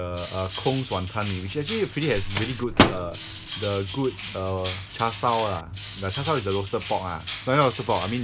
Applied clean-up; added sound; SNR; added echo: none; Microwave oven + Cutlery, silverware; 0 dB; none.